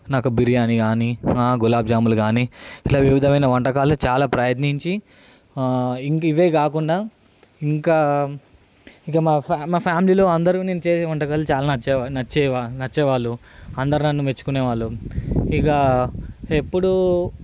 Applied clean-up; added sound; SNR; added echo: none; none; none; none.